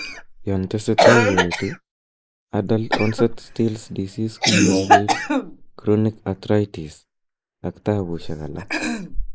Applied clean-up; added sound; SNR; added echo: neural mask model Resemble Enhance denoiser.